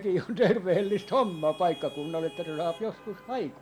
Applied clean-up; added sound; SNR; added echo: none; Traffic noise, roadway noise / Vehicle horn, car horn, honking; 19 dB; none.